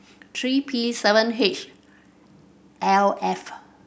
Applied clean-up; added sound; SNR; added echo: none; none; none; none.